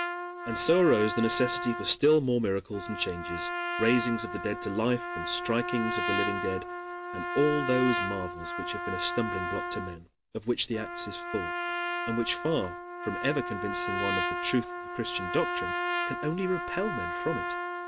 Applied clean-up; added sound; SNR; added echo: none; Trumpet; 3 dB; none.